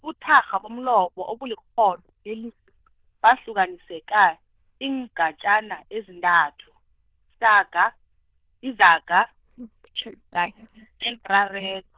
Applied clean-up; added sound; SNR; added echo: neural diffusion model UNIVERSE++.